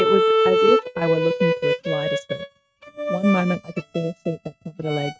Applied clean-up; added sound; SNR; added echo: neural mask model RNNoise.